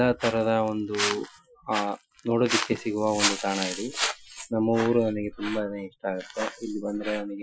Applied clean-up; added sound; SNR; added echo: classical method Wiener filter.